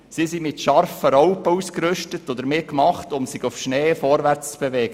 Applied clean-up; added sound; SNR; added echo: none; none; none; none.